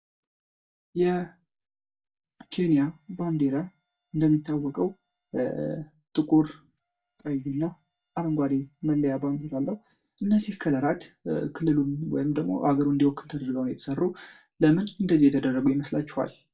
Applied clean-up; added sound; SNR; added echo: neural mask model DeepFilterNet 3.